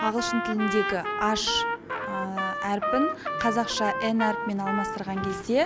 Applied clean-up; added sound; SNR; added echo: none; Trumpet; 3 dB; none.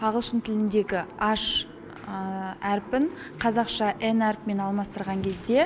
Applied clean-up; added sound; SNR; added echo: none; none; none; none.